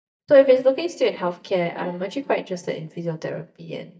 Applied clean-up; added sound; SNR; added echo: neural mask model DeepFilterNet 3.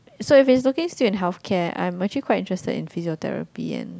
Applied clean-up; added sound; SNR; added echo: none; none; none; none.